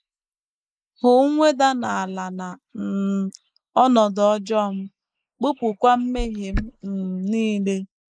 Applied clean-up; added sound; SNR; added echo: neural mask model Resemble Enhance denoiser.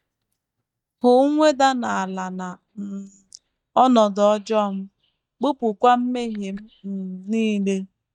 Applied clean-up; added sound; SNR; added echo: neural mask model DeepFilterNet 3.